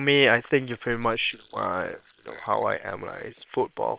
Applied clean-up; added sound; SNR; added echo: neural separator model SepFormer WHAM!.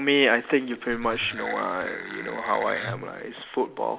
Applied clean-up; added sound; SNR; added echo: none; Wood; 10 dB; none.